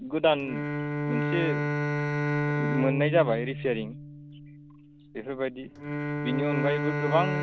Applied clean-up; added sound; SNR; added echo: none; Bowed string instrument; 0 dB; none.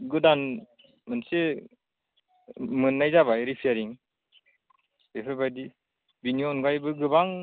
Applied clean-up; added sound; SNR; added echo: none; none; none; none.